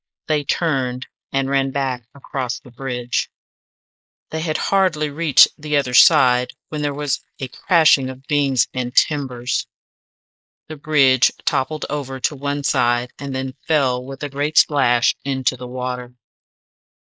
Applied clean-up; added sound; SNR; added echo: neural mask model Resemble Enhance denoiser.